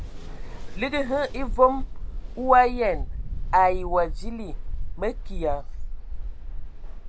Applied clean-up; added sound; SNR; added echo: none; Mechanical fan; 3 dB; none.